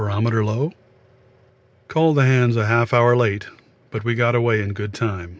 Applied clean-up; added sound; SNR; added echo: none; none; none; none.